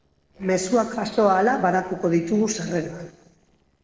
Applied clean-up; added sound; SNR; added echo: neural separator model SepFormer DNS4.